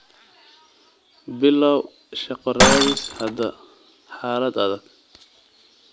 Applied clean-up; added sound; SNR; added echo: none; Shatter; 2 dB; none.